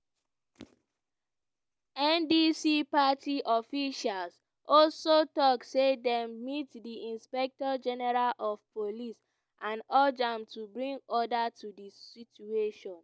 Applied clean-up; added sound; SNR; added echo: none; none; none; none.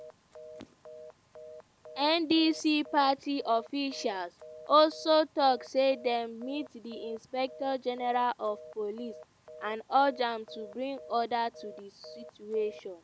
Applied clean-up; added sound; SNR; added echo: none; Telephone; 19 dB; none.